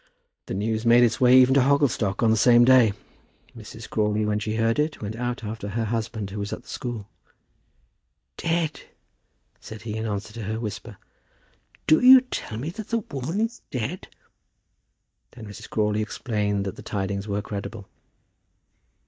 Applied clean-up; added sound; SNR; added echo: neural mask model DeepFilterNet 3.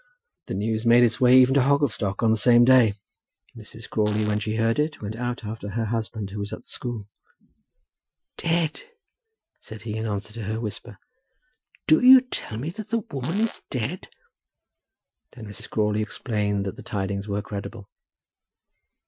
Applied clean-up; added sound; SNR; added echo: classical method Wiener filter.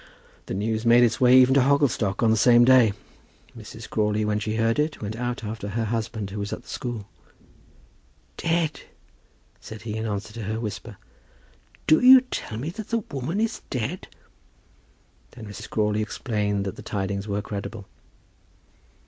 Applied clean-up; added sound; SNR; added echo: none; none; none; none.